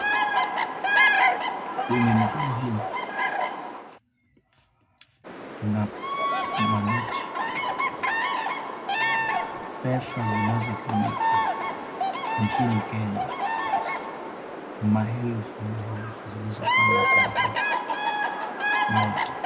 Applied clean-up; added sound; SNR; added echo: none; Bird vocalization, bird call, bird song; -5 dB; reverberation time 0.3 s.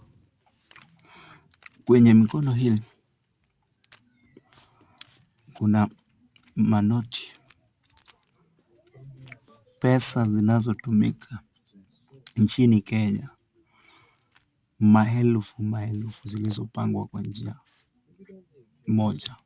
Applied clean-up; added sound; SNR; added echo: none; none; none; none.